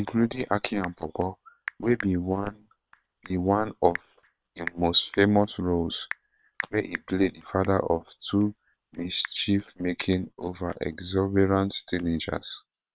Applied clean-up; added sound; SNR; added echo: neural separator model SepFormer WHAM!.